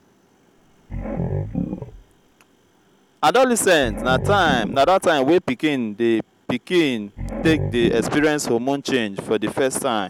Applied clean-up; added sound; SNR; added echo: none; Growling; 9 dB; none.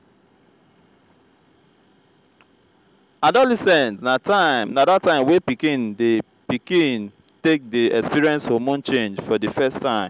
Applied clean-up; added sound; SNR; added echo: none; none; none; none.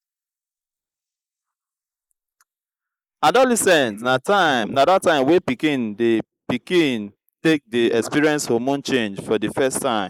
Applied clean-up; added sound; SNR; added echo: neural mask model Resemble Enhance denoiser.